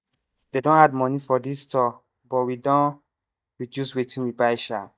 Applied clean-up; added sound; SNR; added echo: neural mask model DeepFilterNet 3.